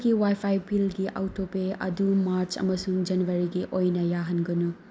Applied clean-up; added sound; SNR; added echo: none; none; none; none.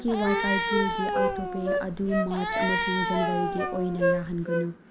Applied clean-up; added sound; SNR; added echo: none; Cat + Wind instrument, woodwind instrument; -2 dB; none.